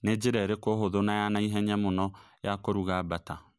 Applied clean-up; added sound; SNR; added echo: none; none; none; none.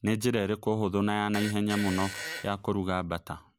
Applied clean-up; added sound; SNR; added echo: none; Fart; 11 dB; none.